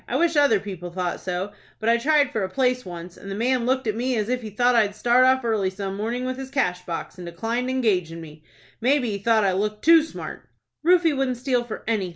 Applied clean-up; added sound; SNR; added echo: none; none; none; none.